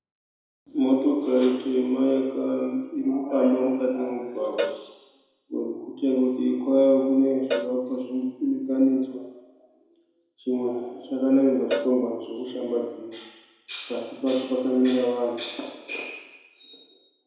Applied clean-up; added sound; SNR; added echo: none; Cowbell; 10 dB; reverberation time 1.0 s.